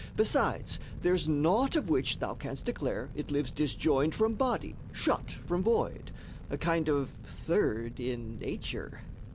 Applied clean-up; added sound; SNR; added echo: none; Fire; 11 dB; none.